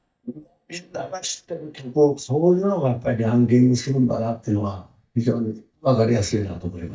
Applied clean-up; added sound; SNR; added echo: neural mask model DeepFilterNet 3.